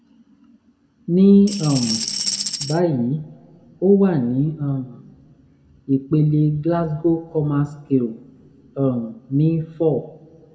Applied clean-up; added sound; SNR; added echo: none; Tambourine; 5 dB; reverberation time 1.2 s.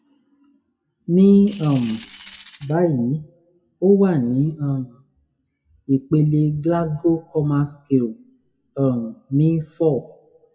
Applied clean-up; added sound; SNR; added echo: classical method WPE with log-MMSE.